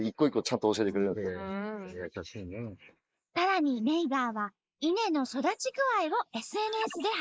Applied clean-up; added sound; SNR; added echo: neural mask model Resemble Enhance denoiser.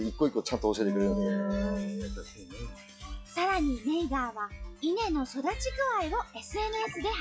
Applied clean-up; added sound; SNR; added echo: classical method log-MMSE.